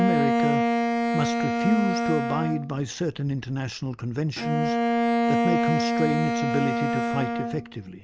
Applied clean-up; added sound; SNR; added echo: none; Bowed string instrument; -3 dB; none.